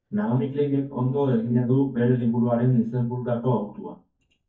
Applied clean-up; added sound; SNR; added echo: neural mask model DeepFilterNet 3.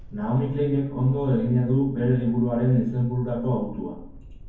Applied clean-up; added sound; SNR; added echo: none; Thunderstorm; 18 dB; reverberation time 0.9 s.